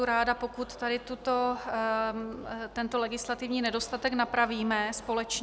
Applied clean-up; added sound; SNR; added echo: none; none; none; none.